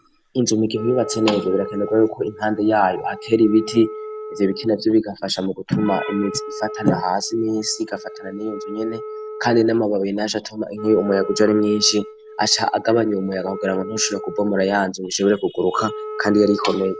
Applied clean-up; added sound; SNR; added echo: none; Wind instrument, woodwind instrument; 13 dB; none.